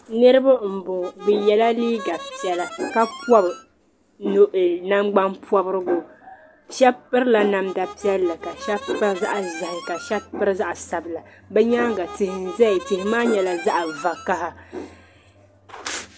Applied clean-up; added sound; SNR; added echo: none; Harmonica; 14 dB; none.